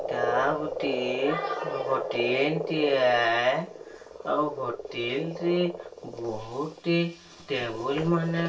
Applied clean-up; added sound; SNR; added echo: none; Frog; 7 dB; reverberation time 0.2 s.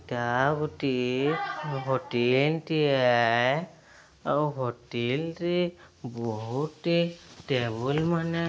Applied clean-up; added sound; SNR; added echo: none; none; none; none.